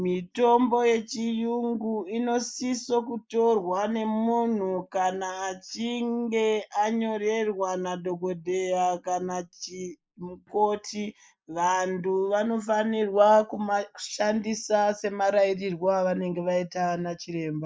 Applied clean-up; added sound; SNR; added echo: neural mask model Resemble Enhance denoiser.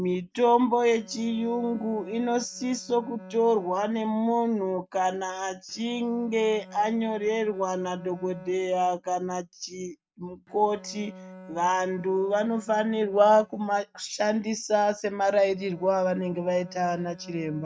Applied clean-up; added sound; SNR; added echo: neural mask model RNNoise.